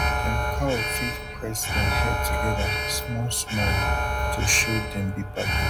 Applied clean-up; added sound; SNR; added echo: none; Alarm; -3 dB; none.